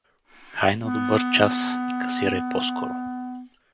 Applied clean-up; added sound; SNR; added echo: none; Wind instrument, woodwind instrument; 2 dB; none.